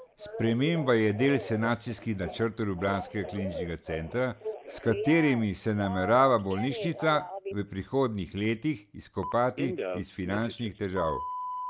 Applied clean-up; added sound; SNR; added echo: none; Telephone; 10 dB; none.